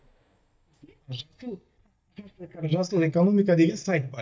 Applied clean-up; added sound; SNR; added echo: neural mask model DeepFilterNet 3.